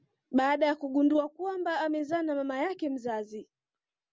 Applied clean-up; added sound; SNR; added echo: none; none; none; none.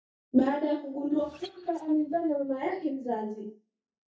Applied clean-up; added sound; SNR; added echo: neural mask model DeepFilterNet 3.